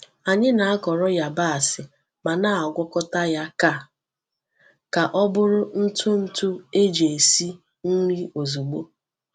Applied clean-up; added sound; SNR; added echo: none; none; none; none.